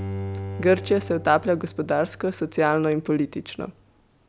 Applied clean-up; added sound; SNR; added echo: none; Bowed string instrument; 12 dB; none.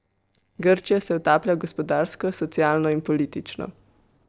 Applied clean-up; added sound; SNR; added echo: neural separator model SepFormer DNS4.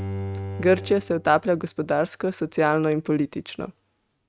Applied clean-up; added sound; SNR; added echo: neural mask model RNNoise.